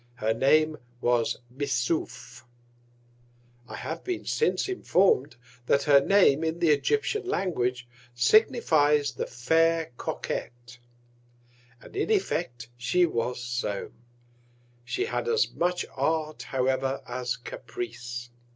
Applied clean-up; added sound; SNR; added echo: none; none; none; none.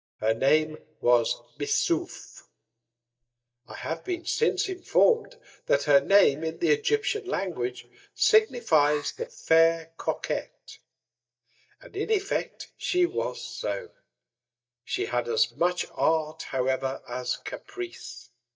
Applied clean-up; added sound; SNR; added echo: neural mask model DeepFilterNet 3.